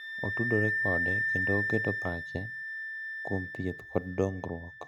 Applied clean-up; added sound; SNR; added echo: none; Wind instrument, woodwind instrument; 0 dB; none.